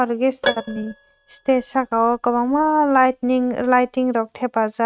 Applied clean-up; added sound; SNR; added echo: neural mask model RNNoise.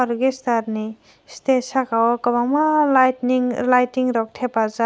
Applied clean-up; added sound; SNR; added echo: none; none; none; none.